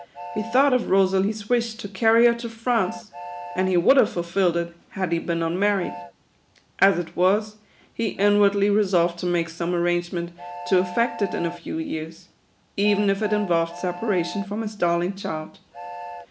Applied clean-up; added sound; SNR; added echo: none; Train; 16 dB; none.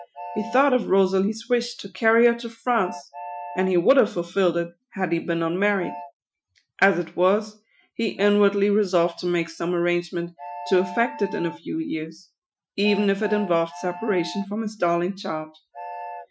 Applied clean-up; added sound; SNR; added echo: classical method Wiener filter.